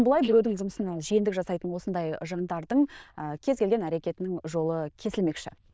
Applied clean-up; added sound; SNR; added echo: neural diffusion model UNIVERSE++.